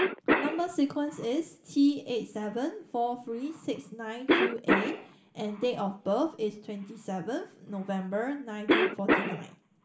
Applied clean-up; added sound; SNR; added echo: none; Cough; 1 dB; reverberation time 0.6 s.